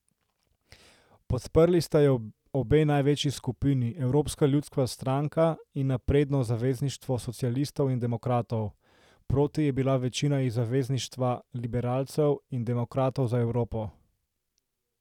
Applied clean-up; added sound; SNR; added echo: none; none; none; none.